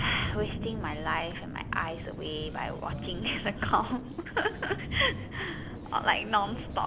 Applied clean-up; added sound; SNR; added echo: none; Thunder + Subway, metro, underground; 5 dB; none.